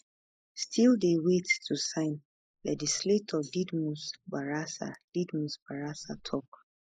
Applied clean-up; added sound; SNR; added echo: neural mask model Resemble Enhance denoiser.